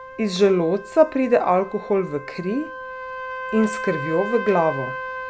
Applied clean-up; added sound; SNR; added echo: none; Trumpet; 10 dB; none.